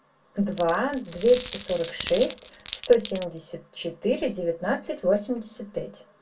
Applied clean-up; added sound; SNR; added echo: none; Glass; 5 dB; reverberation time 0.1 s.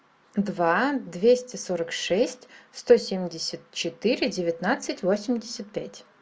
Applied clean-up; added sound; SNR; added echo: none; none; none; none.